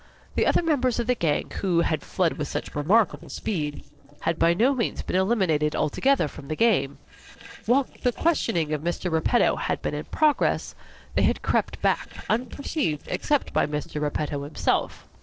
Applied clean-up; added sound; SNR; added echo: neural separator model SepFormer DNS4.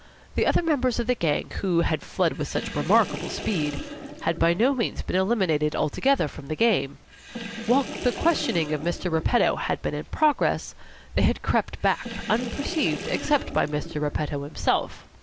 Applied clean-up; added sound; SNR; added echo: none; Sink (filling or washing) / Water; 12 dB; none.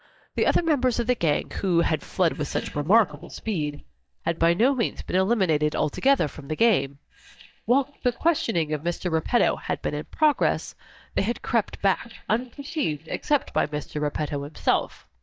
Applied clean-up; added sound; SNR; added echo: neural mask model DeepFilterNet 3.